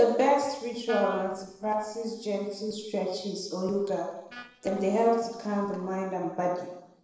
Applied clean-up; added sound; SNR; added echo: neural separator model SepFormer DNS4.